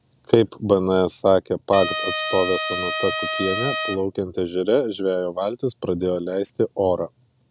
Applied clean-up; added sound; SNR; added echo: none; Trumpet; 4 dB; none.